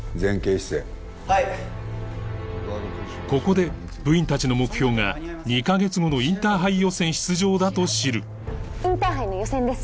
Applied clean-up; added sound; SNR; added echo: none; none; none; none.